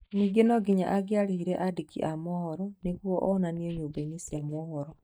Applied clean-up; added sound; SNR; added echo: neural mask model DeepFilterNet 3.